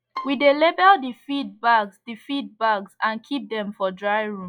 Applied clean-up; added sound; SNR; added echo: classical method log-MMSE.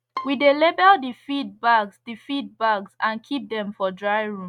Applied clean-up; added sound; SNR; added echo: neural mask model RNNoise.